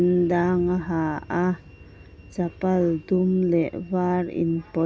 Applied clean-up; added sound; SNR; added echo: none; none; none; none.